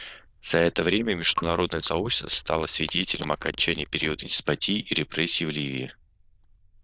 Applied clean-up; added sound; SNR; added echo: neural diffusion model UNIVERSE++.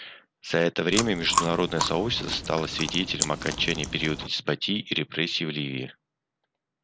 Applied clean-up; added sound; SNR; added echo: none; Chewing, mastication; 4 dB; none.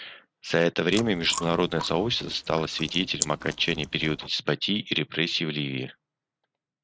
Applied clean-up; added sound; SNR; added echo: neural mask model RNNoise.